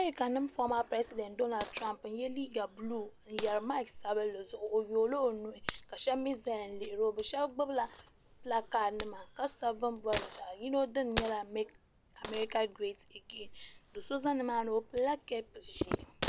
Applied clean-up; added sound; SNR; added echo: none; Coin (dropping); 7 dB; none.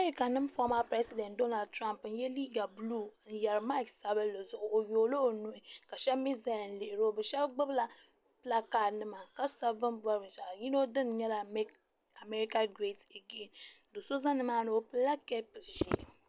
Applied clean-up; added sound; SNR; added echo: none; none; none; none.